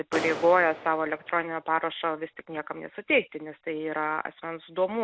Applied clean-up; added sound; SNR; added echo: none; Clapping; 13 dB; none.